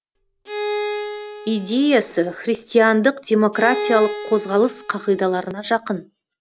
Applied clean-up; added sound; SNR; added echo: none; Bowed string instrument; 10 dB; none.